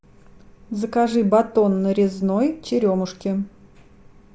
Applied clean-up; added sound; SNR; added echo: none; none; none; none.